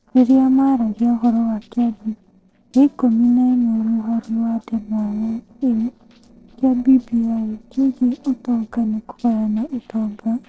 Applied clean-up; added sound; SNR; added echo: neural separator model SepFormer DNS4.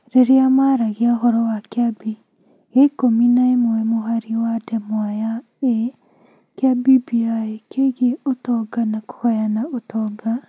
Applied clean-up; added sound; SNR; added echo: none; none; none; none.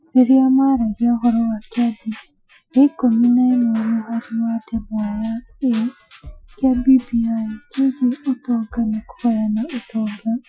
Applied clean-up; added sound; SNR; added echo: classical method Wiener filter.